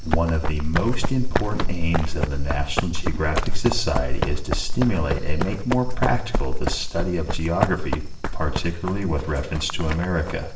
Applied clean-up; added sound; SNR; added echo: none; Run; -3 dB; reverberation time 0.6 s.